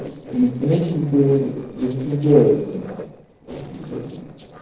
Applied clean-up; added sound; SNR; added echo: neural separator model SepFormer DNS4.